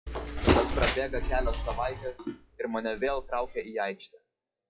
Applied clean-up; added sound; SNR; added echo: classical method WPE with log-MMSE.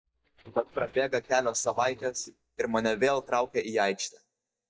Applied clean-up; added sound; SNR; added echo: neural mask model DeepFilterNet 3.